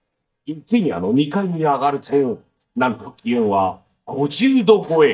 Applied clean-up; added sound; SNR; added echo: neural mask model DeepFilterNet 3.